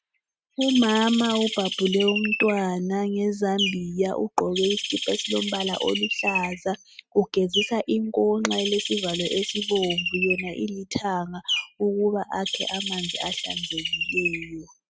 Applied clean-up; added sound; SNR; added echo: neural mask model RNNoise.